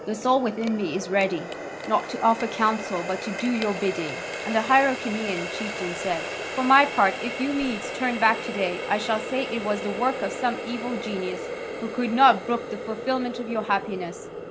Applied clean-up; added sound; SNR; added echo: none; Water tap, faucet; 8 dB; none.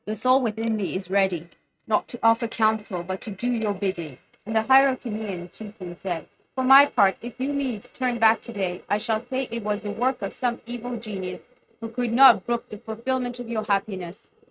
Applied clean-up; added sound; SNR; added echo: neural mask model RNNoise.